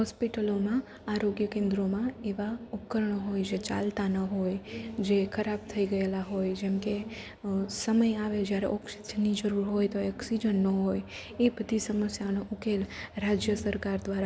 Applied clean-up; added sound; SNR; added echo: none; none; none; none.